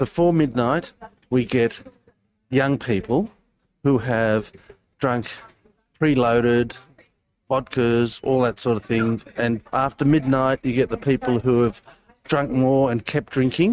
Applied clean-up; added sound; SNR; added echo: neural mask model RNNoise.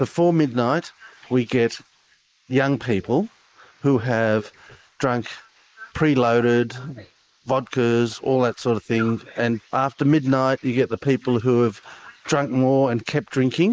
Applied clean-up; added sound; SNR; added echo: neural mask model Resemble Enhance denoiser.